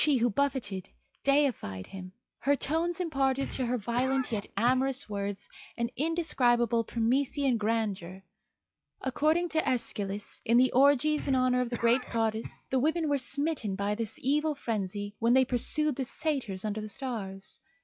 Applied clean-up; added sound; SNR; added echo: classical method log-MMSE.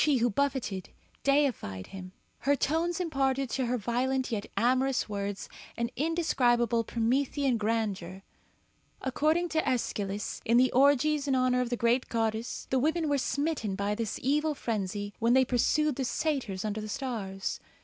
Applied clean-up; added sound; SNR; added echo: none; none; none; none.